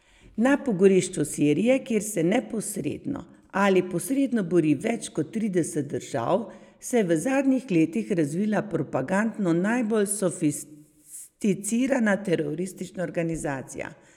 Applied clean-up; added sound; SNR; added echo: none; none; none; none.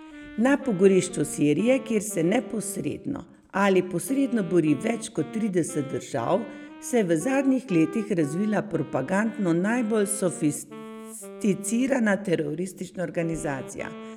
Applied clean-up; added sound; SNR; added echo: none; Wind instrument, woodwind instrument; 17 dB; none.